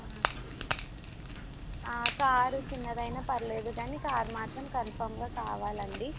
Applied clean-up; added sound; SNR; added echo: none; Crack / Crackle; 0 dB; none.